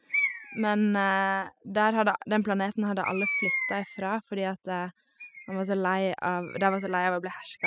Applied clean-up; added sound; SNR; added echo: classical method spectral subtraction.